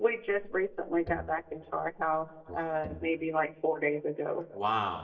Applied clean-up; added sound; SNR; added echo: neural mask model DeepFilterNet 3.